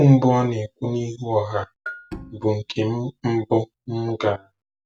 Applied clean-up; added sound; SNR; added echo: none; Bell + Bowed string instrument; 18 dB; none.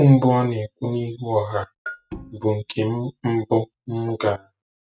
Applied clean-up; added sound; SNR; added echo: neural mask model RNNoise.